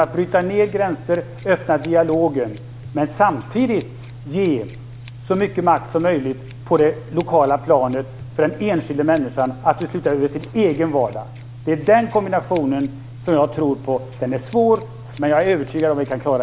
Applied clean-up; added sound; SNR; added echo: none; Scissors; 16 dB; none.